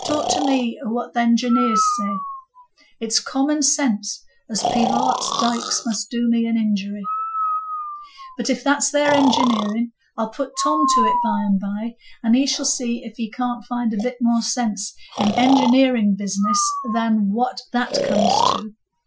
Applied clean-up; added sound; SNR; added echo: classical method Wiener filter.